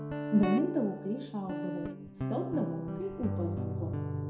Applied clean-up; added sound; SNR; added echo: none; Guitar; 2 dB; reverberation time 0.6 s.